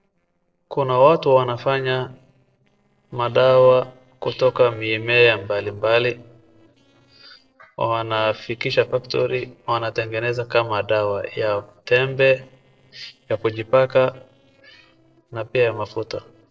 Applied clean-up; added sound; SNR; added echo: neural separator model SepFormer DNS4.